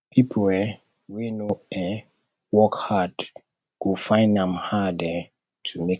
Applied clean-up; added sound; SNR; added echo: none; none; none; none.